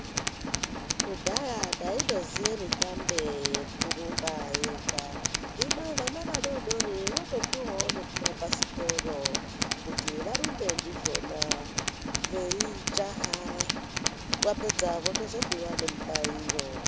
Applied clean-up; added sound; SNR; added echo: none; Tools; -4 dB; none.